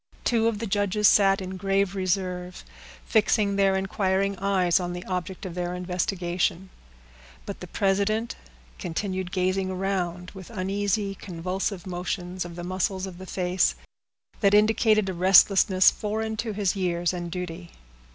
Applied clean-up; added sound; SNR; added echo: none; none; none; none.